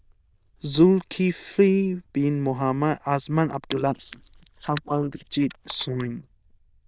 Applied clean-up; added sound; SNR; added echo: neural diffusion model UNIVERSE++.